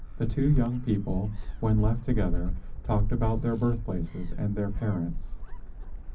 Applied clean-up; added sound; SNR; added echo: none; Gull, seagull; 1 dB; reverberation time 0.4 s.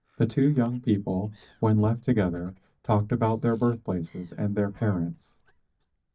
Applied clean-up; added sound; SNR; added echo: neural mask model DeepFilterNet 3.